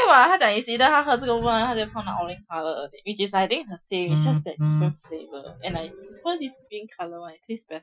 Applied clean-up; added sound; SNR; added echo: classical method Wiener filter.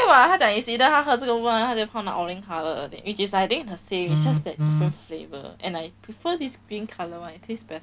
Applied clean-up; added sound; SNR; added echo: none; none; none; none.